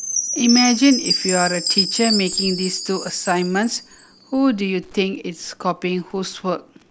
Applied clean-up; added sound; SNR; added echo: none; Chime; 5 dB; none.